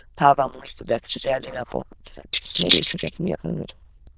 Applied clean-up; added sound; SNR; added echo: neural diffusion model UNIVERSE++.